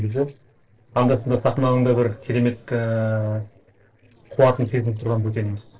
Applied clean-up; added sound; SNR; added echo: neural separator model SepFormer DNS4.